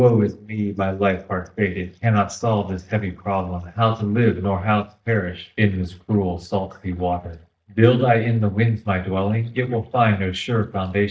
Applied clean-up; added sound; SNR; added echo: neural mask model DeepFilterNet 3.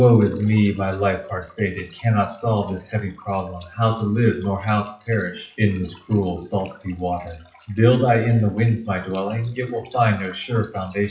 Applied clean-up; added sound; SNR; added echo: classical method WPE with log-MMSE.